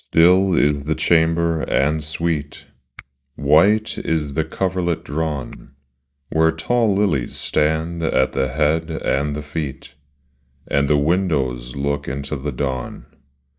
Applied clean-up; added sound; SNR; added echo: neural mask model DeepFilterNet 3.